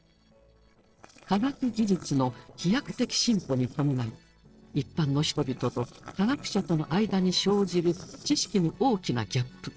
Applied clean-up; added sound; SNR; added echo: neural separator model SepFormer DNS4.